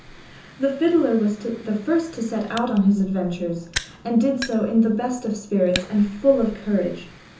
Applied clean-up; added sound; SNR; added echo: none; Fire; 16 dB; reverberation time 0.6 s.